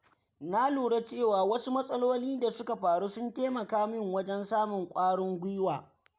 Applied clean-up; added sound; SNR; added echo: none; none; none; none.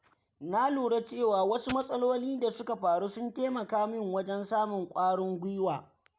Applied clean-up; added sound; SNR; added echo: none; Coin (dropping); 13 dB; none.